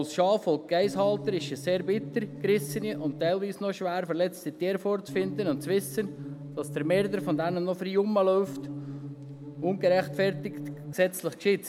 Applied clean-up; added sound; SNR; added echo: none; Musical instrument; 10 dB; none.